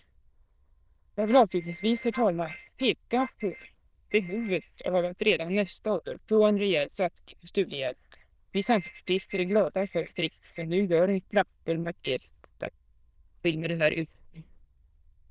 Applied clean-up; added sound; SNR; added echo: neural diffusion model UNIVERSE++.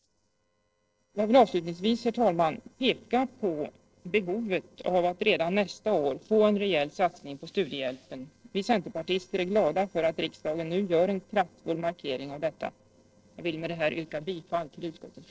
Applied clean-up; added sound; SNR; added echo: neural separator model SepFormer DNS4.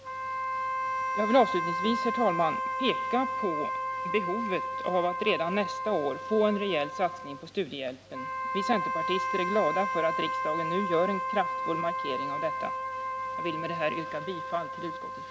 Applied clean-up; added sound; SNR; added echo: none; Wind instrument, woodwind instrument; 2 dB; none.